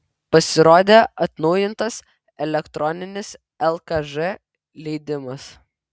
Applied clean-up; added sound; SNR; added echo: none; none; none; none.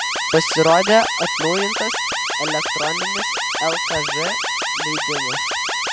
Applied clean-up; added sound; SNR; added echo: none; Alarm; 0 dB; none.